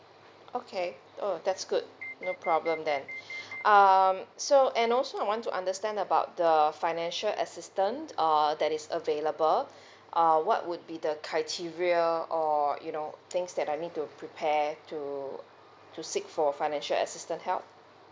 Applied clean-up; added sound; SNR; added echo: none; Alarm; 12 dB; none.